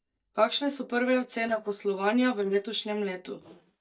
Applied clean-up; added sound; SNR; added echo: neural mask model DeepFilterNet 3.